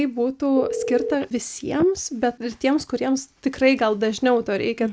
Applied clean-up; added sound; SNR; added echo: none; Telephone; 13 dB; none.